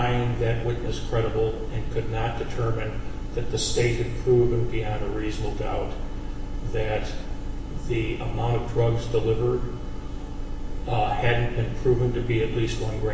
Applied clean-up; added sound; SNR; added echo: none; none; none; reverberation time 0.9 s.